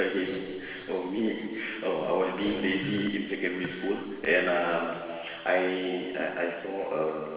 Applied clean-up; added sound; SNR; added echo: none; Fart; 14 dB; reverberation time 1.6 s.